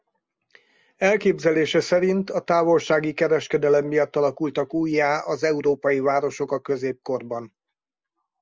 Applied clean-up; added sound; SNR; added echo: none; none; none; none.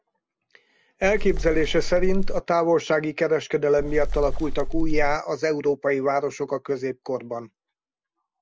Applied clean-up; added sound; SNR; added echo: none; Wind; -2 dB; none.